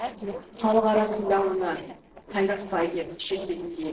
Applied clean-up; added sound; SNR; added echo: neural separator model SepFormer DNS4.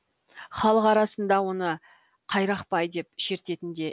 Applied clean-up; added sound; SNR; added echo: none; none; none; none.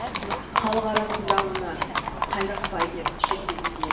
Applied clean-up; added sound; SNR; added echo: none; Livestock, farm animals, working animals; -3 dB; reverberation time 1.1 s.